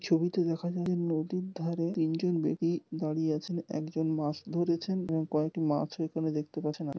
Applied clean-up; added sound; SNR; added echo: none; none; none; none.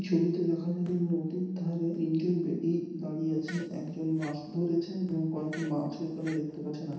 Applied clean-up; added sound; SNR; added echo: none; Fart; 19 dB; reverberation time 0.9 s.